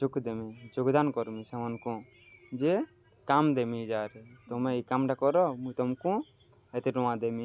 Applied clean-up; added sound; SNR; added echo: none; none; none; none.